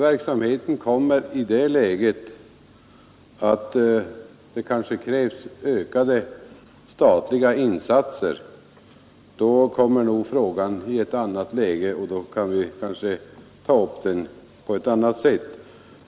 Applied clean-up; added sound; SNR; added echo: none; none; none; none.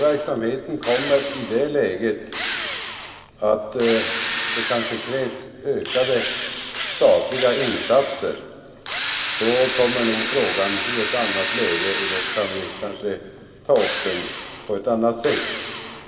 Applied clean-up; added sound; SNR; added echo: none; Drill; 5 dB; reverberation time 2.3 s.